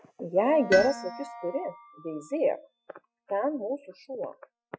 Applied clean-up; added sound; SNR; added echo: classical method Wiener filter.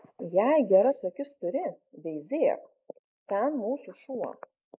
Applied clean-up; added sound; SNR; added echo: neural mask model Resemble Enhance denoiser.